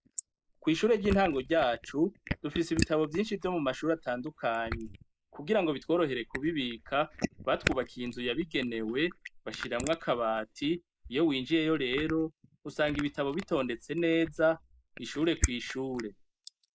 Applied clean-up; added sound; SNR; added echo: neural mask model Resemble Enhance denoiser.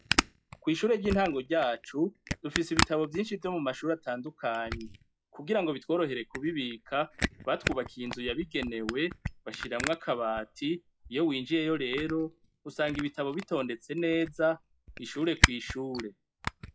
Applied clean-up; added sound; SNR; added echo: classical method log-MMSE.